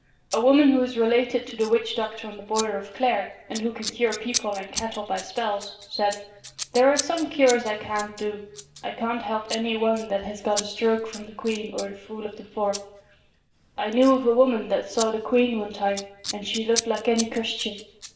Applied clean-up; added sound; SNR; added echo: none; Scissors; 13 dB; reverberation time 0.7 s.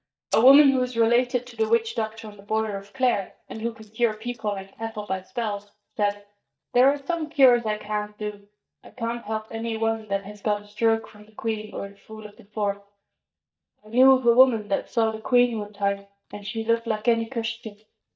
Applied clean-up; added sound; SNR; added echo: neural mask model DeepFilterNet 3.